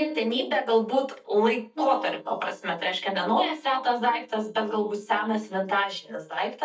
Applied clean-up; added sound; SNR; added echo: neural mask model DeepFilterNet 3.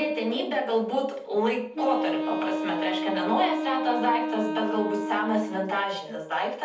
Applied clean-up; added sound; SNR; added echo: none; Wind instrument, woodwind instrument; 4 dB; reverberation time 0.6 s.